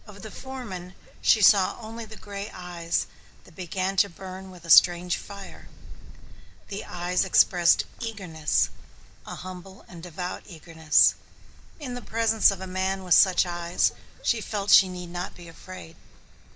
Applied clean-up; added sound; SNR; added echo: none; Wind; 9 dB; none.